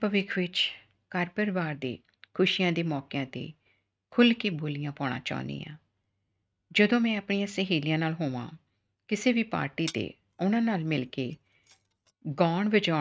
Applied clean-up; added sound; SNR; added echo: neural mask model RNNoise.